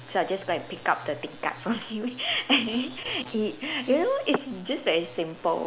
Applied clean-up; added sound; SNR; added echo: none; none; none; none.